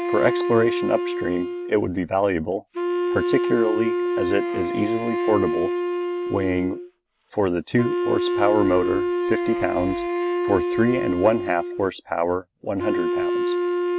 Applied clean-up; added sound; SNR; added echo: none; Wind instrument, woodwind instrument; 1 dB; none.